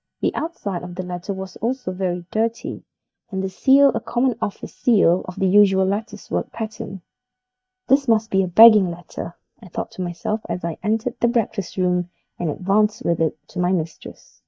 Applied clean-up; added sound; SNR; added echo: neural mask model DeepFilterNet 3.